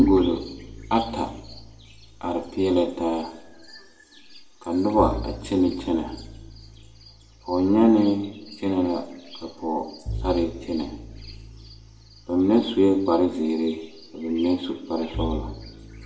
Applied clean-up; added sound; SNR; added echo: none; Bowed string instrument; 14 dB; reverberation time 0.6 s.